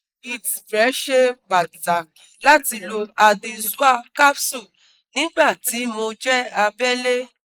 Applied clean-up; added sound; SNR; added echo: neural mask model Resemble Enhance denoiser.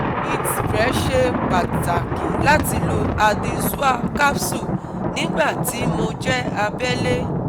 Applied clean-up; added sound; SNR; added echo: none; Thunder; -1 dB; none.